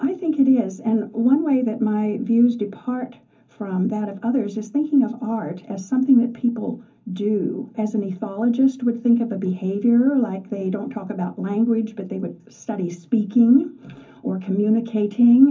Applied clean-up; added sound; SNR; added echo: none; none; none; reverberation time 0.3 s.